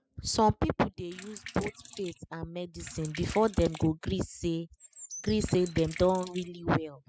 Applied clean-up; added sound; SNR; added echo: classical method spectral subtraction.